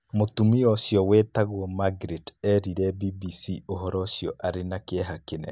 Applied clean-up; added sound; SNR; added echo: none; none; none; none.